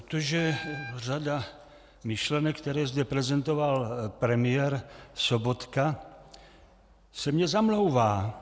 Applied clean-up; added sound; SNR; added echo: none; Wind instrument, woodwind instrument; 14 dB; none.